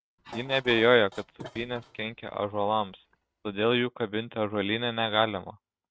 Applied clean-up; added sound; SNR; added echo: neural mask model RNNoise.